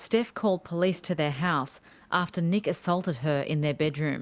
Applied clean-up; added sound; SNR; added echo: none; none; none; none.